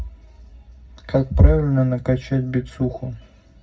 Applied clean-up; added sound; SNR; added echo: none; none; none; reverberation time 0.4 s.